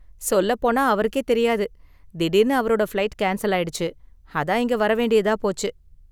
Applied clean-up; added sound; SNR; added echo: none; none; none; none.